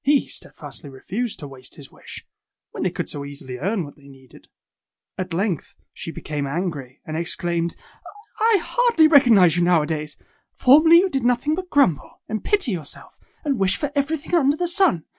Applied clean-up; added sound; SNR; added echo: none; none; none; none.